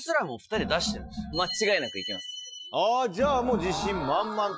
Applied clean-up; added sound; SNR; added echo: classical method Wiener filter.